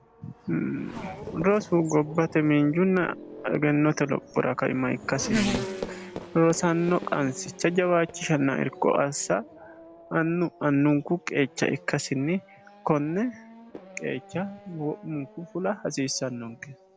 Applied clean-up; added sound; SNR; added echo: none; Race car, auto racing / Accelerating, revving, vroom; 13 dB; none.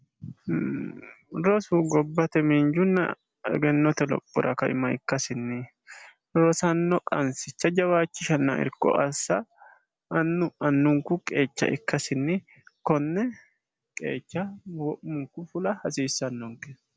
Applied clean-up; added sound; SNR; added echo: none; none; none; none.